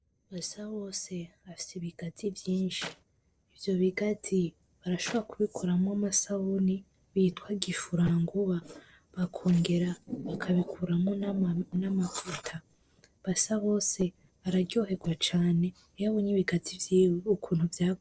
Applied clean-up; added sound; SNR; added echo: neural separator model SepFormer DNS4.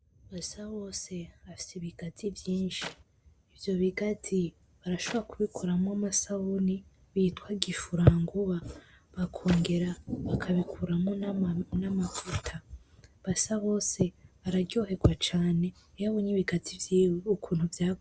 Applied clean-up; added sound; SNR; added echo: none; Clapping; 17 dB; none.